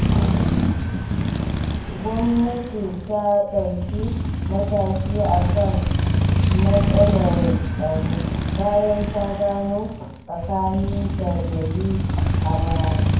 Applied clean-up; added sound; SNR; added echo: none; Motorcycle; -3 dB; reverberation time 0.9 s.